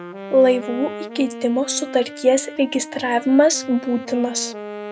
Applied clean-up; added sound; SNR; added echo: none; Wind instrument, woodwind instrument; 13 dB; none.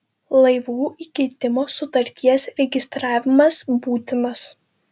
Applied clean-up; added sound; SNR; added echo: none; none; none; none.